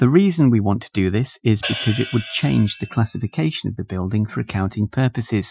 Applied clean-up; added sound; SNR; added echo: classical method Wiener filter.